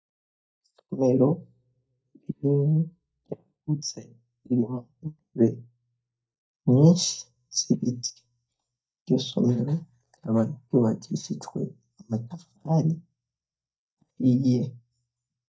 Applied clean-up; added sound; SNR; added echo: neural mask model DeepFilterNet 3.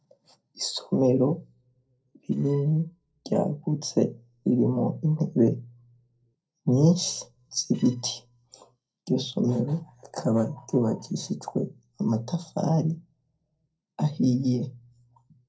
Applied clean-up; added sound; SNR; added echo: neural separator model SepFormer DNS4.